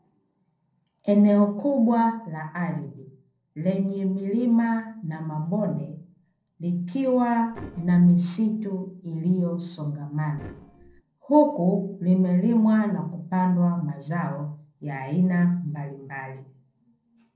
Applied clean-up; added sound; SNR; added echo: neural separator model SepFormer DNS4.